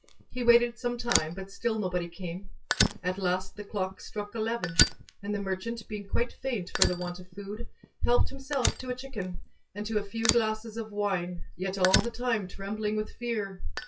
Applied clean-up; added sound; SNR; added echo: classical method WPE with log-MMSE.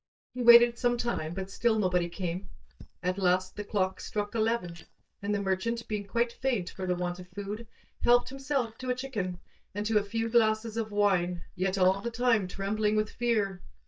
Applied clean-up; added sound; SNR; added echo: neural mask model DeepFilterNet 3.